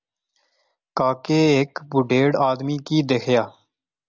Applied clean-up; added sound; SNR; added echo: none; none; none; none.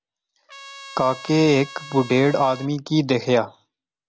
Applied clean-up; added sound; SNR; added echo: none; Trumpet; 18 dB; none.